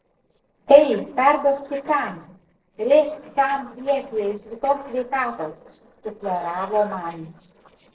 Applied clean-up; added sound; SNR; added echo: neural separator model SepFormer DNS4.